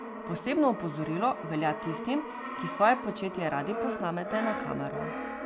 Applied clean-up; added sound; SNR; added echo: none; Brass instrument; 6 dB; none.